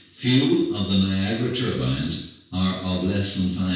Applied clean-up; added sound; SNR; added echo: none; none; none; reverberation time 0.6 s.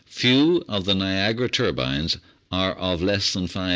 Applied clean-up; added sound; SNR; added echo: none; none; none; none.